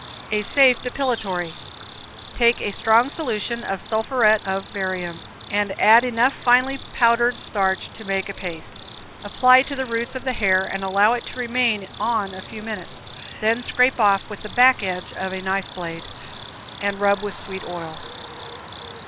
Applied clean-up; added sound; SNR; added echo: none; Cricket; 8 dB; none.